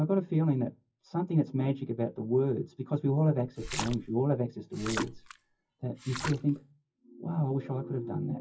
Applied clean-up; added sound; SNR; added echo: classical method WPE with log-MMSE.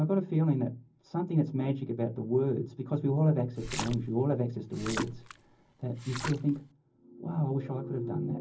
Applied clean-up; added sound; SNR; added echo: none; Splash, splatter; 11 dB; reverberation time 0.4 s.